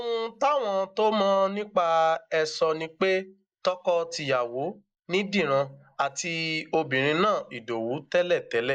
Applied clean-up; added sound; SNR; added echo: neural mask model Resemble Enhance denoiser.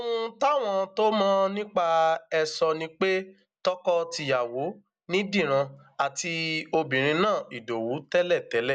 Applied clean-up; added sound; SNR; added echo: none; none; none; none.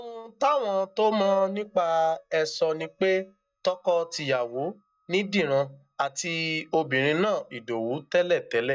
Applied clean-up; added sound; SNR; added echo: neural mask model DeepFilterNet 3.